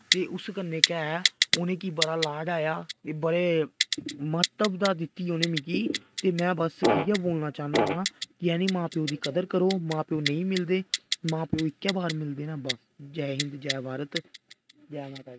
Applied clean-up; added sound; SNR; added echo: neural mask model RNNoise.